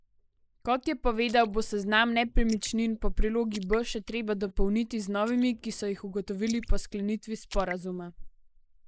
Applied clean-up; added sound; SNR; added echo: neural mask model Resemble Enhance denoiser.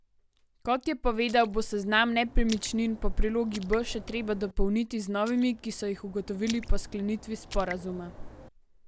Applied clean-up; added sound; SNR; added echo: none; Raindrop; 18 dB; none.